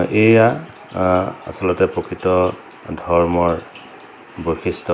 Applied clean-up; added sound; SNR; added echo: none; none; none; none.